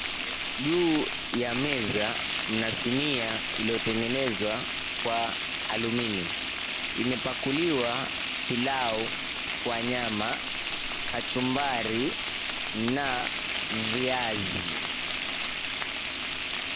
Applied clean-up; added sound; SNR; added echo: none; Frying (food); 0 dB; none.